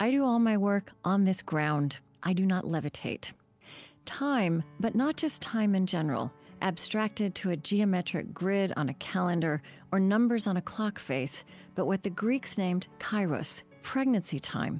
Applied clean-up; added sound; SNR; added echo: none; none; none; none.